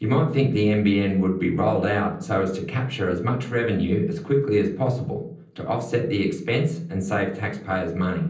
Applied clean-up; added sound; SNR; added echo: none; none; none; reverberation time 0.6 s.